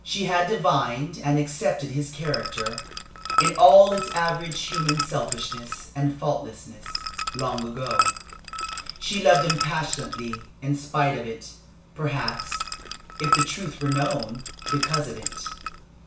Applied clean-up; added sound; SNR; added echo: none; Liquid; 4 dB; reverberation time 0.4 s.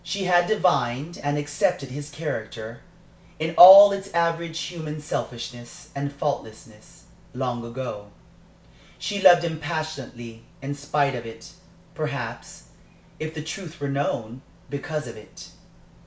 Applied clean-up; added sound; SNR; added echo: none; none; none; none.